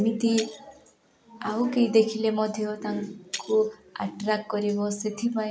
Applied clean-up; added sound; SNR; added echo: none; Shatter; 18 dB; none.